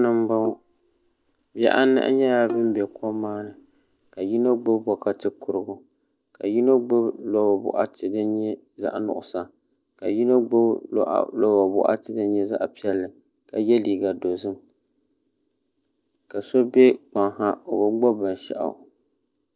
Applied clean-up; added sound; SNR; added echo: neural mask model DeepFilterNet 3.